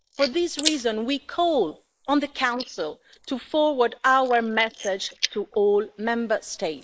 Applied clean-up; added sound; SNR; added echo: neural mask model Resemble Enhance denoiser.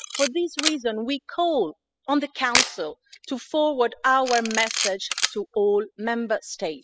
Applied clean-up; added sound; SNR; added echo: classical method spectral subtraction.